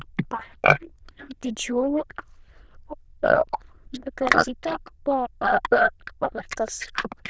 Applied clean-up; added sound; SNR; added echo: neural diffusion model UNIVERSE++.